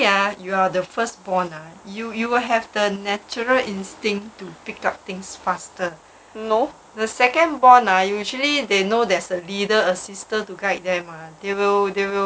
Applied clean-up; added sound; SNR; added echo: none; none; none; none.